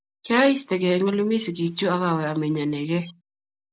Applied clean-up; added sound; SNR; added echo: none; none; none; none.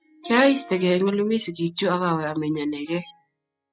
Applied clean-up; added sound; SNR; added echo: classical method spectral subtraction.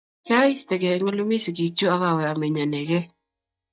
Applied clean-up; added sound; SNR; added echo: neural mask model DeepFilterNet 3.